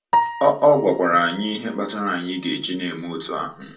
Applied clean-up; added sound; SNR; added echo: none; Piano; 8 dB; reverberation time 0.2 s.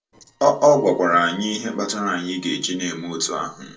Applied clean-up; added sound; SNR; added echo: neural separator model SepFormer DNS4.